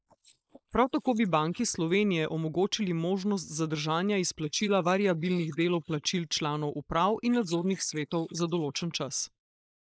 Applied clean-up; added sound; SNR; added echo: neural mask model Resemble Enhance denoiser.